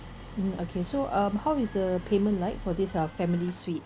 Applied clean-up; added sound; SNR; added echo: none; Idling; 15 dB; none.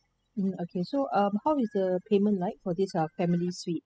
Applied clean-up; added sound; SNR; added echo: classical method spectral subtraction.